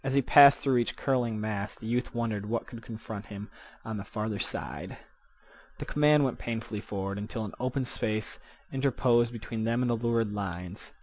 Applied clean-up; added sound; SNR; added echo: none; none; none; none.